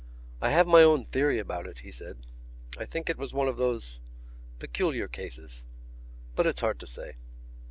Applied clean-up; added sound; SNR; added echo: none; none; none; none.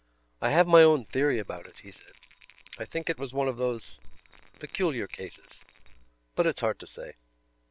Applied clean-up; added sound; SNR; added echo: neural separator model SepFormer WHAM!.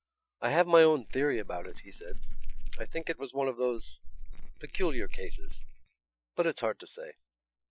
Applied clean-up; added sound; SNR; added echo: classical method Wiener filter.